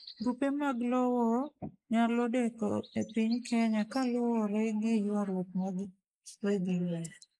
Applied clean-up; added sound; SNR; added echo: neural mask model Resemble Enhance denoiser.